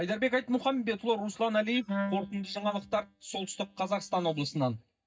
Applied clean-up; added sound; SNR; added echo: neural mask model DeepFilterNet 3.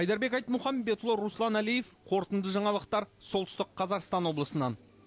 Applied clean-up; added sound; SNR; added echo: none; none; none; none.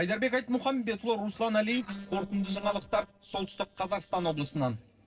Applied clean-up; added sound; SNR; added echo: neural separator model SepFormer DNS4.